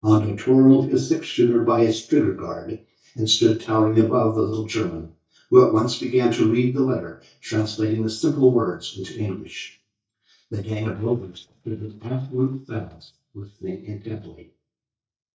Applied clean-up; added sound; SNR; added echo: neural mask model DeepFilterNet 3.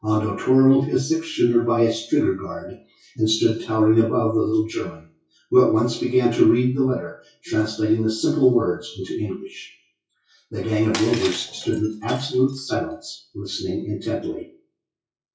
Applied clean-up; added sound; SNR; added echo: classical method WPE with log-MMSE.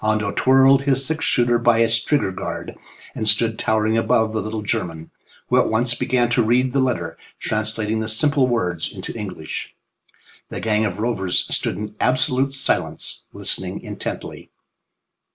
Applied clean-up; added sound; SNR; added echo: none; none; none; none.